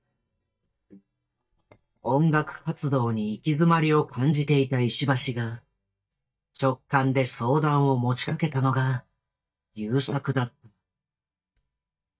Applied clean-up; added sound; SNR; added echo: neural mask model DeepFilterNet 3.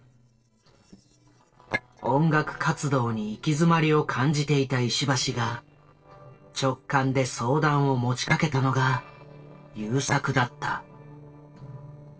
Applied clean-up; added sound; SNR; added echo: neural separator model SepFormer DNS4.